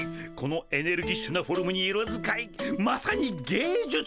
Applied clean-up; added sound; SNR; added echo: none; none; none; none.